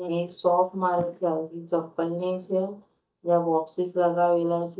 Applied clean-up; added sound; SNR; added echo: neural mask model DeepFilterNet 3.